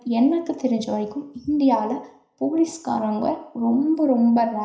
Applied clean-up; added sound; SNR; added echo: none; none; none; reverberation time 0.5 s.